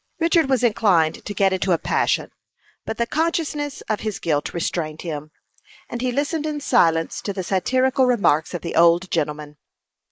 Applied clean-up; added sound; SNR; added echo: neural mask model Resemble Enhance denoiser.